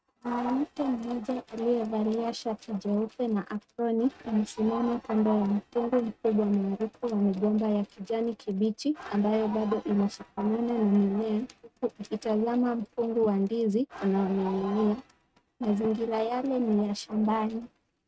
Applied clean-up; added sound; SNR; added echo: neural mask model RNNoise.